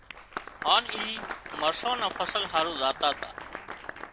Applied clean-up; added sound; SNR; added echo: none; Applause; 9 dB; none.